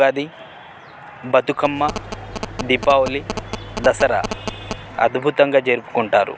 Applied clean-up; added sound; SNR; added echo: none; Telephone; 10 dB; none.